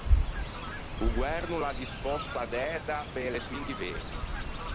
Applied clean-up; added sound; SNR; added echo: none; Fowl; -3 dB; none.